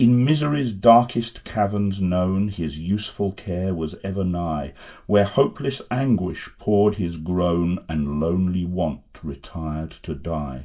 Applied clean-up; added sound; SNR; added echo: none; none; none; reverberation time 0.2 s.